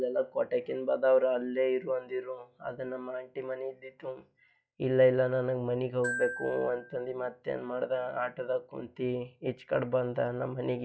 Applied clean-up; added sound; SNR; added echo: classical method log-MMSE.